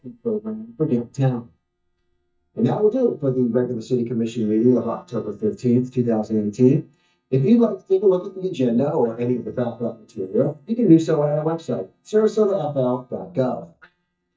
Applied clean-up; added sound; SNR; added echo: neural mask model DeepFilterNet 3.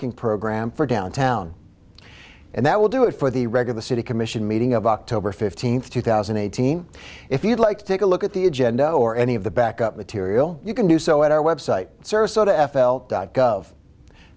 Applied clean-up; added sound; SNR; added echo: none; none; none; none.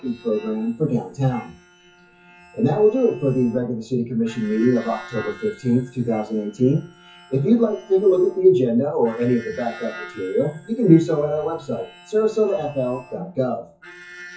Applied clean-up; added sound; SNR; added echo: classical method WPE with log-MMSE.